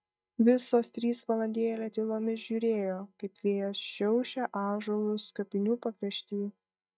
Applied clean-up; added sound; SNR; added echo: neural mask model DeepFilterNet 3.